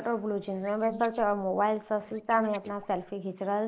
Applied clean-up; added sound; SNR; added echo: neural mask model Resemble Enhance denoiser.